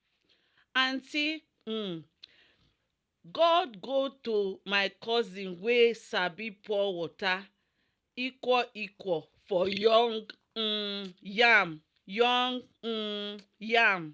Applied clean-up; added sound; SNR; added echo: none; none; none; none.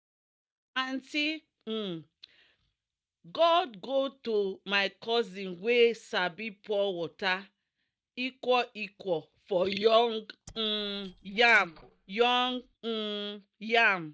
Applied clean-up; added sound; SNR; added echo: neural mask model DeepFilterNet 3.